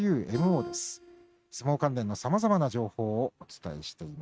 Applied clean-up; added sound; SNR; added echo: neural mask model RNNoise.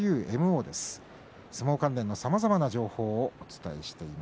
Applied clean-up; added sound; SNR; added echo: none; none; none; none.